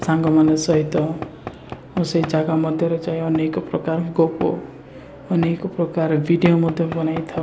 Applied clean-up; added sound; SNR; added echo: none; Knock / Wood; 15 dB; none.